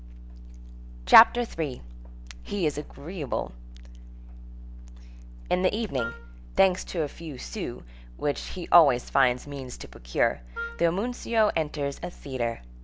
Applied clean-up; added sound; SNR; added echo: none; Wind instrument, woodwind instrument; 13 dB; none.